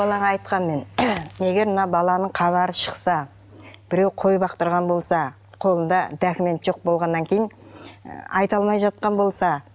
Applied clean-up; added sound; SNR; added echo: none; none; none; none.